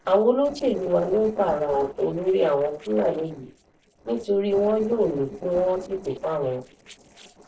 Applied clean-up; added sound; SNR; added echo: neural separator model SepFormer DNS4.